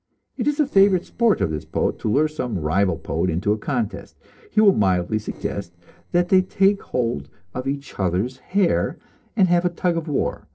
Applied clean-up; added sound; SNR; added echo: neural separator model SepFormer DNS4.